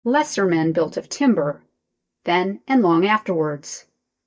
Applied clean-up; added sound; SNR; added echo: neural mask model DeepFilterNet 3.